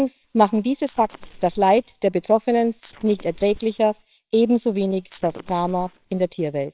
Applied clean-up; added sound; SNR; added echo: neural separator model SepFormer WHAMR!.